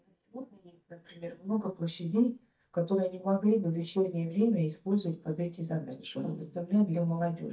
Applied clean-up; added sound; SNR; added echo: neural mask model DeepFilterNet 3.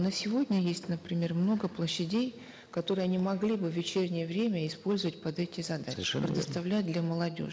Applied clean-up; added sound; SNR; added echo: none; none; none; none.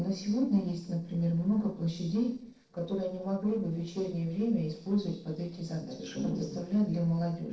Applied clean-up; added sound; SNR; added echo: neural separator model SepFormer DNS4.